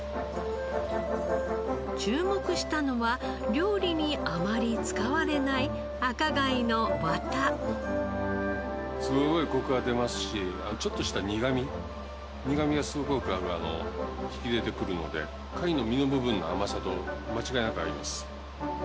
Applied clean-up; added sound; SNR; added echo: none; Musical instrument; 12 dB; none.